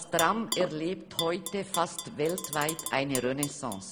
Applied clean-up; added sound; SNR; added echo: none; Tap / Glass; 8 dB; none.